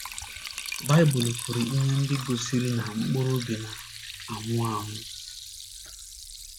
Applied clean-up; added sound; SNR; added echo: none; Liquid; 10 dB; none.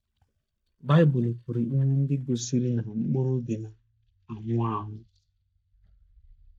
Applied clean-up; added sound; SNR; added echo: neural mask model DeepFilterNet 3.